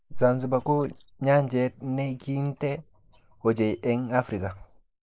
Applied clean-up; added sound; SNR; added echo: neural mask model Resemble Enhance denoiser.